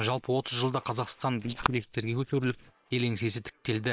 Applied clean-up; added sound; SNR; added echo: neural separator model SepFormer WHAM!.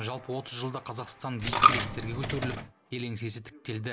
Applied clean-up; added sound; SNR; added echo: none; Coin (dropping); -5 dB; none.